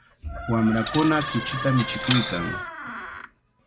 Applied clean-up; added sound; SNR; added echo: none; Coin (dropping) + Door; 5 dB; none.